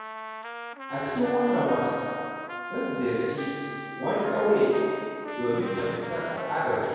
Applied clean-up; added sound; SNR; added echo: none; Trumpet; 9 dB; reverberation time 2.2 s.